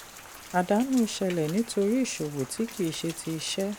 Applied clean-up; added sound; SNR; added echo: none; Rain; 16 dB; none.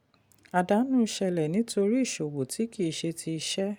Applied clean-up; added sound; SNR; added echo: none; none; none; none.